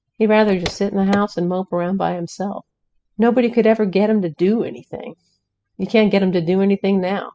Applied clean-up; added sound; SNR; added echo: classical method spectral subtraction.